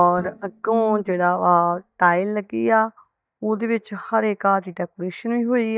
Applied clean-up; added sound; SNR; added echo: neural mask model DeepFilterNet 3.